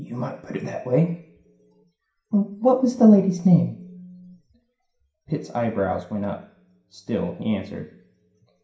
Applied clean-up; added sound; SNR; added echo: none; none; none; reverberation time 0.5 s.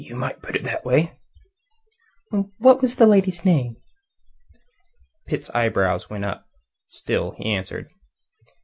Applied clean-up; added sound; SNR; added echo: none; none; none; none.